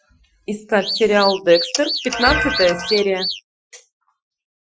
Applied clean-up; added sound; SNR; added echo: classical method Wiener filter.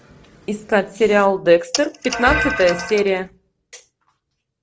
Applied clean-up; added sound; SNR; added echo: none; none; none; none.